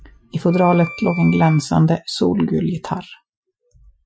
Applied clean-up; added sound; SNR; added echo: classical method Wiener filter.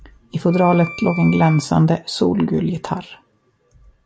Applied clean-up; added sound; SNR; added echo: none; Wind instrument, woodwind instrument; 13 dB; none.